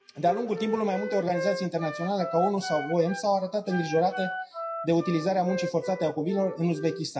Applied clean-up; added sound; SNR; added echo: classical method WPE with log-MMSE.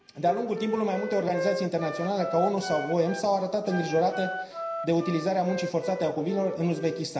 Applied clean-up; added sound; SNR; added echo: none; Wind instrument, woodwind instrument; 9 dB; reverberation time 0.9 s.